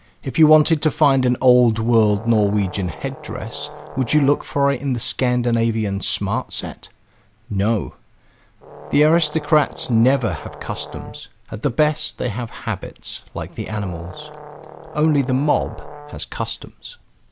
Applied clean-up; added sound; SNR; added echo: none; Brass instrument; 17 dB; none.